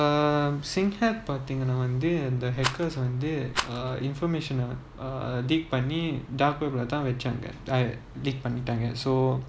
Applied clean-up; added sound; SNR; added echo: none; Rattle; 7 dB; none.